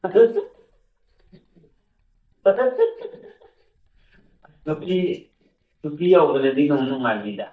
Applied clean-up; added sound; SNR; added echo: neural mask model DeepFilterNet 3.